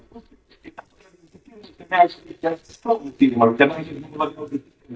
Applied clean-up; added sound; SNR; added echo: neural mask model DeepFilterNet 3.